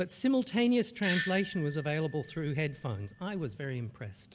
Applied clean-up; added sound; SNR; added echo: none; Doorbell; 1 dB; none.